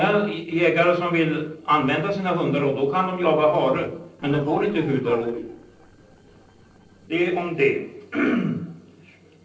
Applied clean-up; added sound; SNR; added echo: neural separator model SepFormer DNS4.